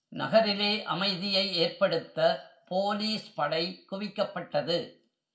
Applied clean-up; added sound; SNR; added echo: none; none; none; reverberation time 0.2 s.